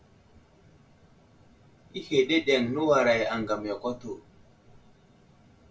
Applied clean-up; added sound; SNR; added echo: none; none; none; reverberation time 0.2 s.